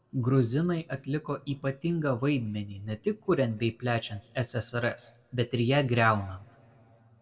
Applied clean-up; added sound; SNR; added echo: none; none; none; reverberation time 0.8 s.